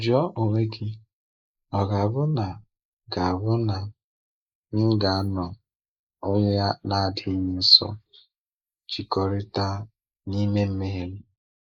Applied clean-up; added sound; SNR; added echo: neural mask model Resemble Enhance denoiser.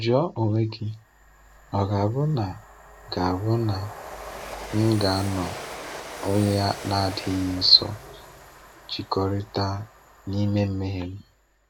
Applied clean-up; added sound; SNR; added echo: none; Train; 15 dB; none.